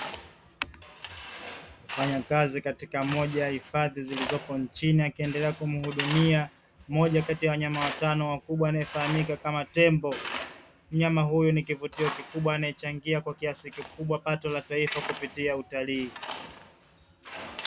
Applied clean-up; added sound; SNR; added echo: none; Tools; 12 dB; none.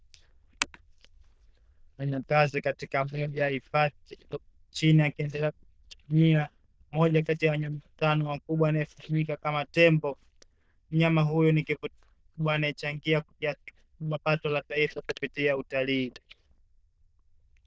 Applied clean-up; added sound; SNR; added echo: neural diffusion model UNIVERSE++.